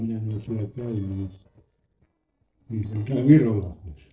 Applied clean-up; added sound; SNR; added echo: neural separator model SepFormer DNS4.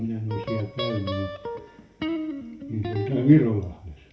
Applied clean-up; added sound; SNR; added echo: none; Guitar; 8 dB; reverberation time 0.3 s.